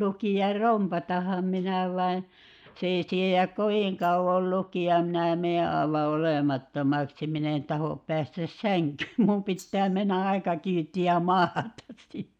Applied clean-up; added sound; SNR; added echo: neural mask model Resemble Enhance denoiser.